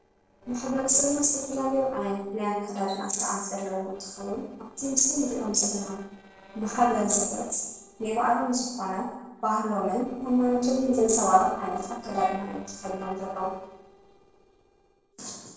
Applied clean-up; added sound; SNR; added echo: neural separator model SepFormer DNS4.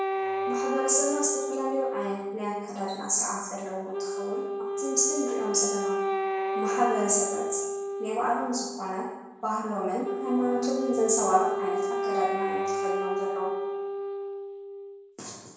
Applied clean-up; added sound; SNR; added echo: none; Wind instrument, woodwind instrument; 2 dB; reverberation time 1.0 s.